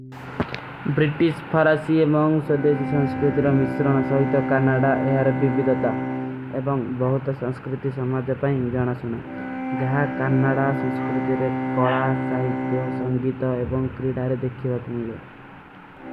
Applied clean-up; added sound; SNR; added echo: none; Bowed string instrument; 6 dB; none.